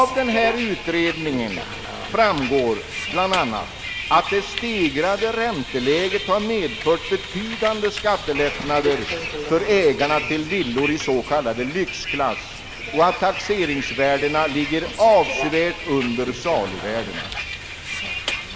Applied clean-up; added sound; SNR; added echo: none; Bus; 8 dB; none.